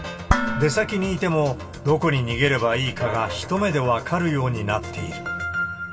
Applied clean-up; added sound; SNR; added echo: none; Dishes, pots, and pans; 7 dB; reverberation time 2.8 s.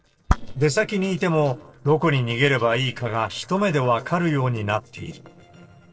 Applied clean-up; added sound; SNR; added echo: neural separator model SepFormer DNS4.